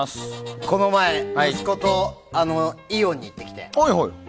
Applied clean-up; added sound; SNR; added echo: none; none; none; none.